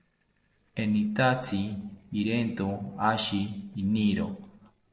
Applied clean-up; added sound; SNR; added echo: neural separator model SepFormer DNS4.